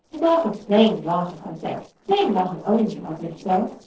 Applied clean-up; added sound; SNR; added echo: neural separator model SepFormer DNS4.